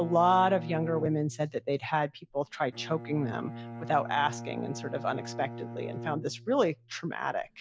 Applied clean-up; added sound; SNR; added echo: none; Bowed string instrument; 12 dB; none.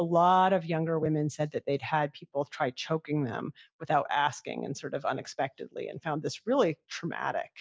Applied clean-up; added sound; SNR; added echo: none; none; none; none.